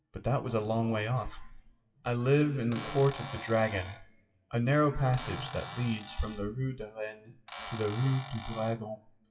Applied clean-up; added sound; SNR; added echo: classical method WPE with log-MMSE.